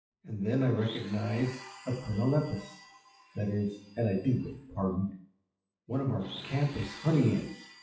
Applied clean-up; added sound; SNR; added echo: classical method WPE with log-MMSE.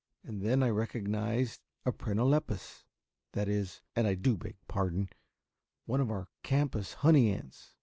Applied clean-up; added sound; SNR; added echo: none; none; none; none.